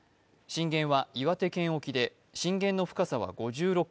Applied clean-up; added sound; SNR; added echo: none; none; none; none.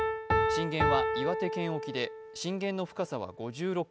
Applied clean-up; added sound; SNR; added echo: none; Piano; -2 dB; none.